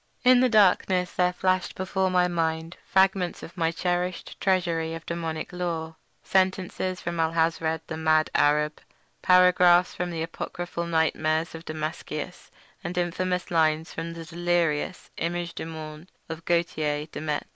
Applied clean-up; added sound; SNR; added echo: none; none; none; none.